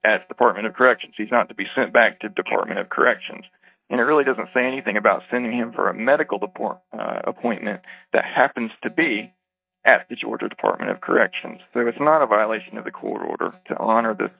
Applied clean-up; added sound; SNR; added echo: neural mask model DeepFilterNet 3.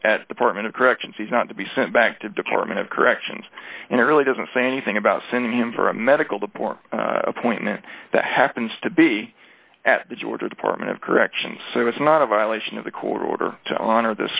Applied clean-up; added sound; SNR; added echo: none; none; none; none.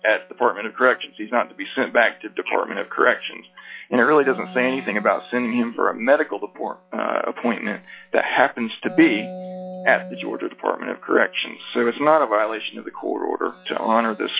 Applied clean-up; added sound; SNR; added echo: classical method log-MMSE.